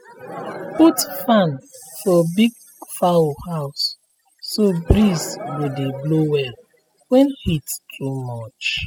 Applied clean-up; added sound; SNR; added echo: classical method spectral subtraction.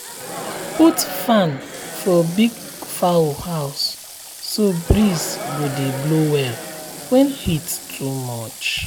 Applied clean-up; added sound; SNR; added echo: none; Water tap, faucet / Water + Crowd; 11 dB; none.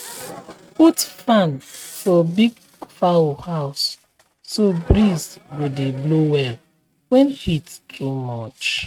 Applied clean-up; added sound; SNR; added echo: neural mask model RNNoise.